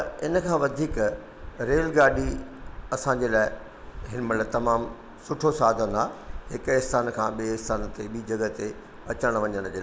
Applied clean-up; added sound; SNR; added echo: none; none; none; none.